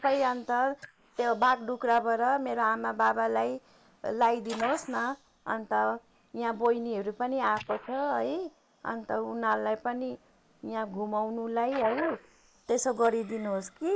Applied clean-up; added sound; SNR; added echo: neural mask model Resemble Enhance denoiser.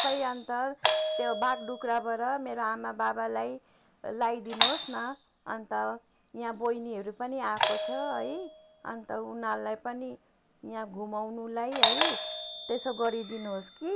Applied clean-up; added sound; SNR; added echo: none; Doorbell; -3 dB; none.